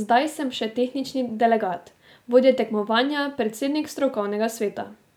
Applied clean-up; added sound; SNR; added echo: none; none; none; none.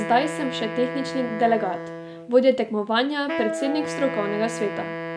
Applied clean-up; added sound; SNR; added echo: none; Wind instrument, woodwind instrument; 7 dB; none.